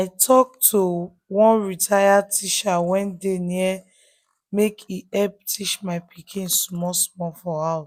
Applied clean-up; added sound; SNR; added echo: none; none; none; none.